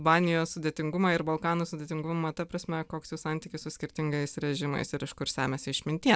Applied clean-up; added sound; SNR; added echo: none; none; none; none.